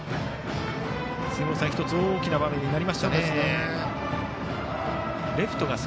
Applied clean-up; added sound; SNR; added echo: none; none; none; none.